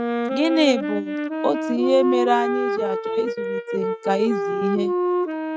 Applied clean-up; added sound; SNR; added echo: neural mask model RNNoise.